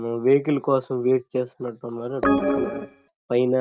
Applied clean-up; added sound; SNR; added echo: neural mask model RNNoise.